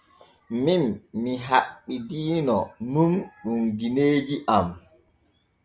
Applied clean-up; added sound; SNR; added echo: none; none; none; none.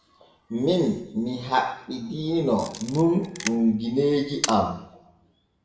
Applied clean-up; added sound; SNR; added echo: none; Camera; 11 dB; reverberation time 0.8 s.